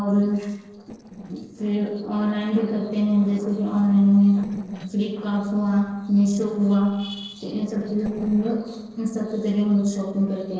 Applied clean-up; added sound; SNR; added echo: neural separator model SepFormer DNS4.